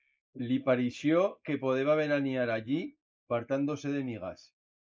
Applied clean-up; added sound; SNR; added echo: neural mask model Resemble Enhance denoiser.